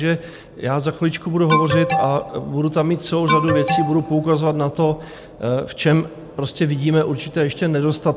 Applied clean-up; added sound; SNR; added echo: none; Alarm; 3 dB; none.